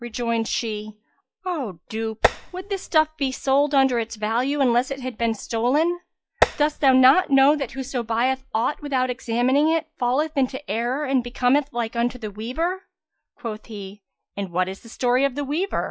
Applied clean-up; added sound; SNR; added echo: classical method log-MMSE.